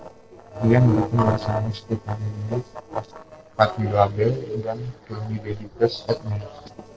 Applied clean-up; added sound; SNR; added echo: neural separator model SepFormer DNS4.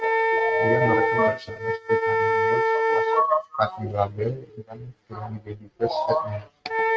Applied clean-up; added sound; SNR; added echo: neural mask model RNNoise.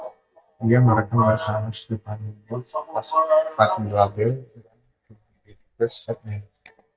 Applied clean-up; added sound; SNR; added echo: neural mask model DeepFilterNet 3.